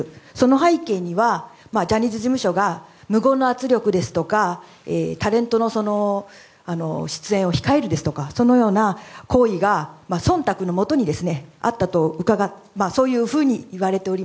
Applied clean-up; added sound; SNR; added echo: none; none; none; none.